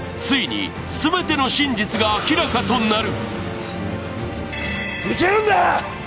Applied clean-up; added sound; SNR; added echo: none; Bowed string instrument; 17 dB; none.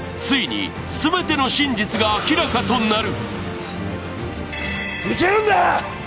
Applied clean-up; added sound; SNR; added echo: none; none; none; none.